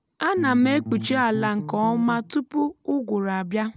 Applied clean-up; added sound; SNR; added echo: none; Bass guitar; 10 dB; none.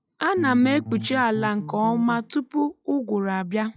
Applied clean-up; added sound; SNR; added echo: classical method log-MMSE.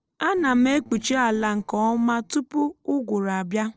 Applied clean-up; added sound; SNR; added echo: neural separator model SepFormer DNS4.